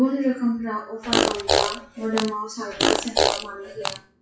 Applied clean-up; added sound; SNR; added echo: classical method WPE with log-MMSE.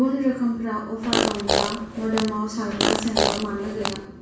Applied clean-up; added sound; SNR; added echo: none; Fart; -1 dB; reverberation time 0.7 s.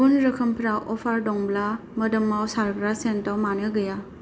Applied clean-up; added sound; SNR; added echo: none; none; none; none.